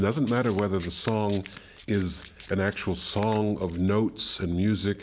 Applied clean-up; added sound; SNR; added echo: none; Domestic sounds, home sounds; 19 dB; none.